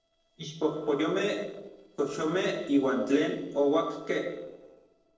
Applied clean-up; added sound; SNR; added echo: neural separator model SepFormer DNS4.